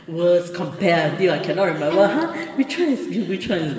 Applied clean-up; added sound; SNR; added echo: none; Bowed string instrument; 12 dB; reverberation time 2.1 s.